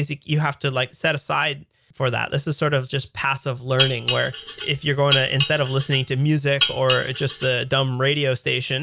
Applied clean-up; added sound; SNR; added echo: none; Dishes, pots, and pans; 5 dB; none.